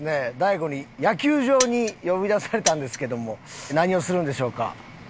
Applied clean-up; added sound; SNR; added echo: none; Mechanisms; 7 dB; none.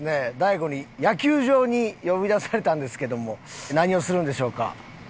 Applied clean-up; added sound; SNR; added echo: none; none; none; none.